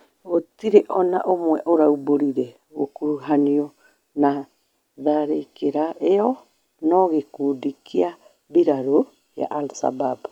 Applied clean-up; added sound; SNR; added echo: none; none; none; none.